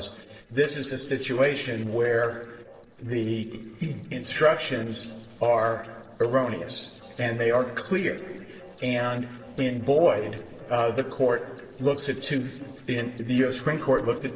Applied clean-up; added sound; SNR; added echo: neural separator model SepFormer DNS4.